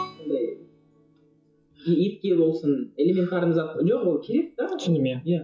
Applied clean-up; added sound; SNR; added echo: classical method WPE with log-MMSE.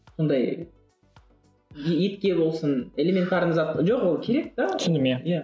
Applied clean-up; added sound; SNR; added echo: none; none; none; none.